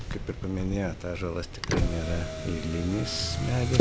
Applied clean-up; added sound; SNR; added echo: none; Motor vehicle (road); -2 dB; none.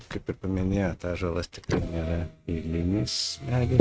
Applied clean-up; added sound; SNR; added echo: neural mask model RNNoise.